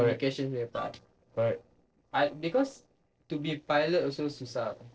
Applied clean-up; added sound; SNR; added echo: neural separator model SepFormer DNS4.